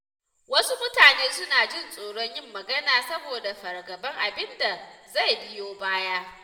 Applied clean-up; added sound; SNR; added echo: none; none; none; reverberation time 1.1 s.